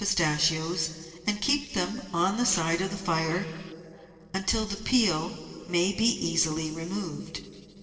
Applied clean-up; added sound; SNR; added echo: neural separator model SepFormer DNS4.